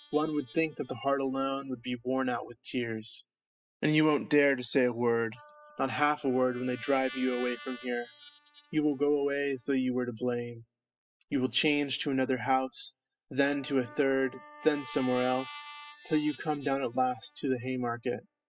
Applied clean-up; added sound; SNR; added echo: classical method spectral subtraction.